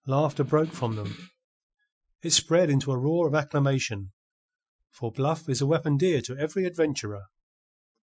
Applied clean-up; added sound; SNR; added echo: classical method Wiener filter.